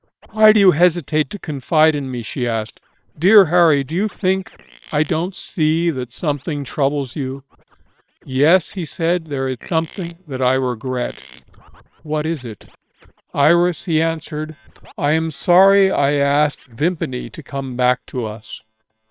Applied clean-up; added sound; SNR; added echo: neural separator model SepFormer WHAM!.